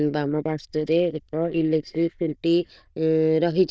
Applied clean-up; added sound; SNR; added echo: neural diffusion model UNIVERSE++.